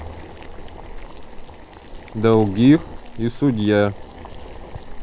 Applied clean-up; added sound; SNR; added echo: none; Boiling; 12 dB; none.